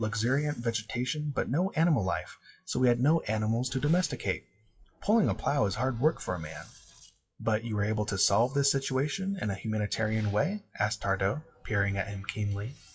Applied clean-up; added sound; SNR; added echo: classical method WPE with log-MMSE.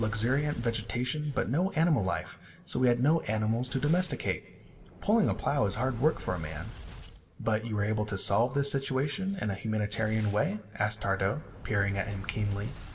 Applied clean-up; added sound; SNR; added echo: none; Boom; 17 dB; reverberation time 1.4 s.